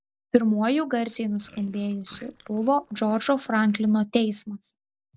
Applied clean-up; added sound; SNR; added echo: neural separator model SepFormer DNS4.